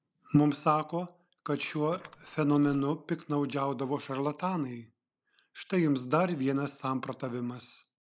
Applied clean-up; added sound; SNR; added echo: neural mask model Resemble Enhance denoiser.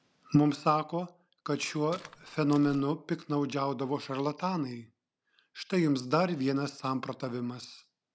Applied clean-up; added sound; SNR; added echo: none; Walk, footsteps; 18 dB; none.